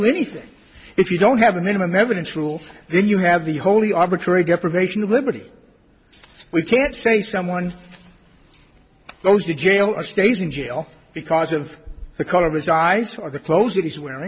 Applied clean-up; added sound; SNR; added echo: none; none; none; none.